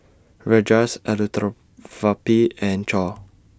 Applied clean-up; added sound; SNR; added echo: none; none; none; none.